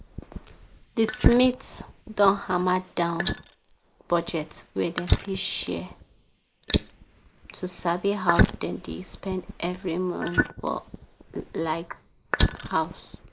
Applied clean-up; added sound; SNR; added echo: neural mask model Resemble Enhance denoiser.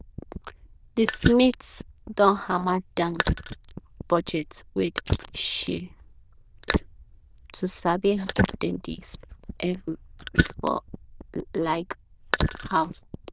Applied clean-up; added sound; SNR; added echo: neural diffusion model UNIVERSE++.